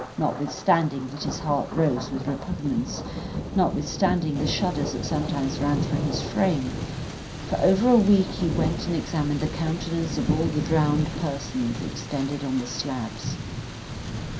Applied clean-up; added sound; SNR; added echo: none; Thunder; 5 dB; reverberation time 0.3 s.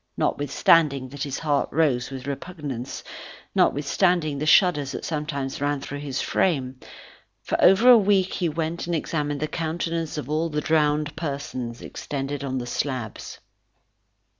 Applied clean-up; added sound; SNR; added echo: none; none; none; none.